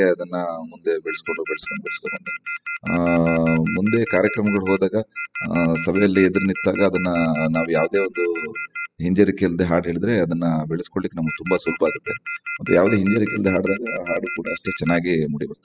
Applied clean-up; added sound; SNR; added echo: classical method spectral subtraction.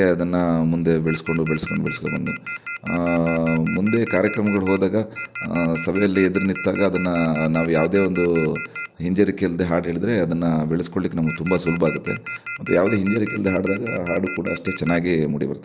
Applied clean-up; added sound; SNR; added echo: none; Telephone; 11 dB; none.